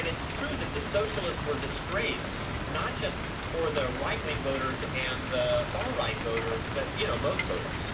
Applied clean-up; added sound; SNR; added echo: none; Rain; 0 dB; reverberation time 0.6 s.